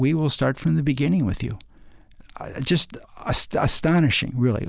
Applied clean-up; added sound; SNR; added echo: none; none; none; none.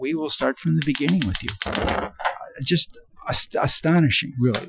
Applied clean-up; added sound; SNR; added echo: classical method Wiener filter.